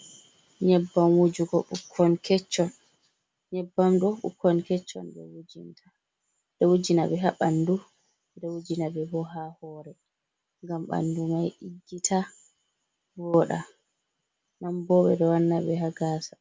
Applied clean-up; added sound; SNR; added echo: none; none; none; none.